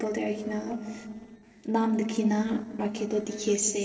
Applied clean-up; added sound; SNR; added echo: neural separator model SepFormer DNS4.